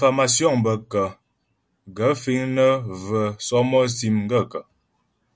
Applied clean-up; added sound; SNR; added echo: none; none; none; none.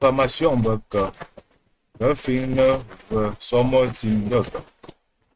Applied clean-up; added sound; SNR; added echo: neural mask model RNNoise.